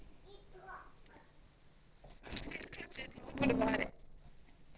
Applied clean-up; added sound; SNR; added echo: neural separator model SepFormer DNS4.